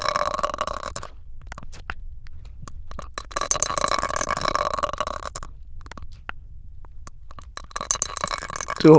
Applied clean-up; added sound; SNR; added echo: neural diffusion model UNIVERSE++.